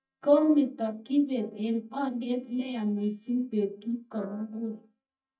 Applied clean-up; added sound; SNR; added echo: neural mask model DeepFilterNet 3.